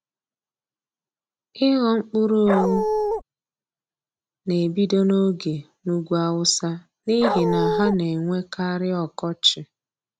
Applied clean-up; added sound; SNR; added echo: none; Dog; -1 dB; none.